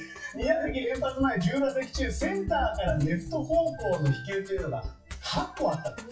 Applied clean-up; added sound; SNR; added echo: classical method WPE with log-MMSE.